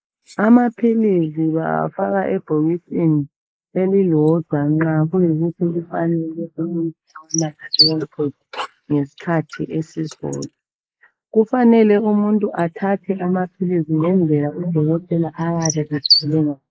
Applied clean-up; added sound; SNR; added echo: neural mask model Resemble Enhance denoiser.